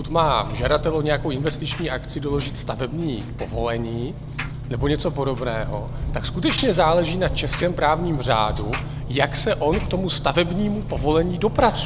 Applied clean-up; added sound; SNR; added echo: none; Engine; 6 dB; none.